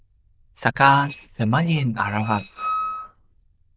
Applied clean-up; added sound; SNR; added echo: neural diffusion model UNIVERSE++.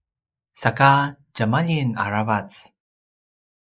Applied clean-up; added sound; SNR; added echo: neural mask model Resemble Enhance denoiser.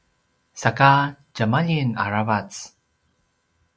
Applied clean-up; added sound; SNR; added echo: none; none; none; none.